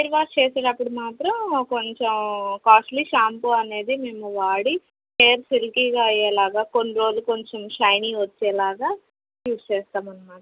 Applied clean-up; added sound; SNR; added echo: none; none; none; none.